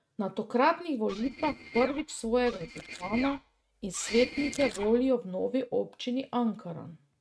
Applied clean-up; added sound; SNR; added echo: neural mask model RNNoise.